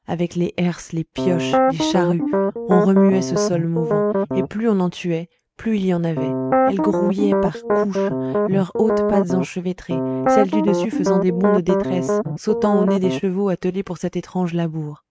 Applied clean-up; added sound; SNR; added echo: neural mask model RNNoise.